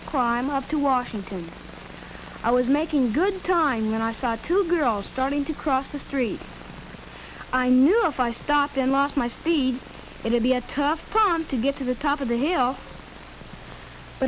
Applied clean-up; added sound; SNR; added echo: none; none; none; none.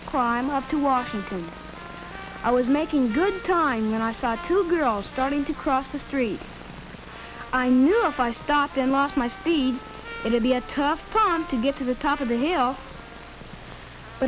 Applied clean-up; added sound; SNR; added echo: none; Trumpet; 18 dB; none.